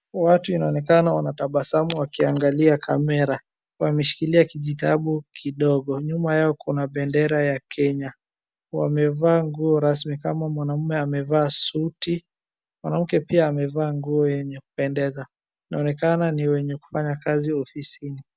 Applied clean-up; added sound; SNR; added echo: none; none; none; none.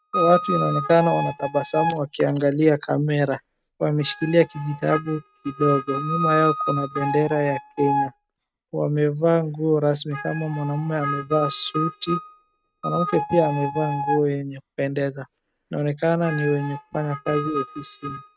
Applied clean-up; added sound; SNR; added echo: neural mask model RNNoise.